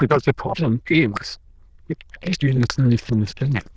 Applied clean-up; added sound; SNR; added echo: neural diffusion model UNIVERSE++.